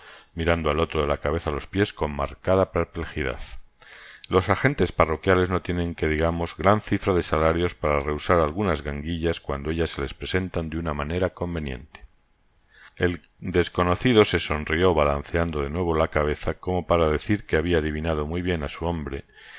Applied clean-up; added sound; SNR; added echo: none; none; none; none.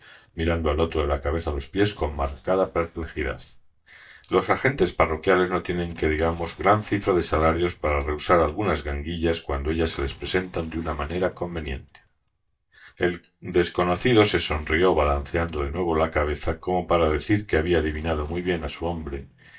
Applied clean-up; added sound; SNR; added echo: neural mask model DeepFilterNet 3.